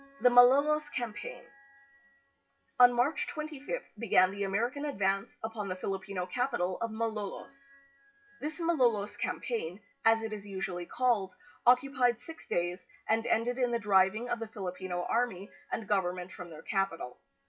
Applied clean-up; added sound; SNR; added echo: classical method WPE with log-MMSE.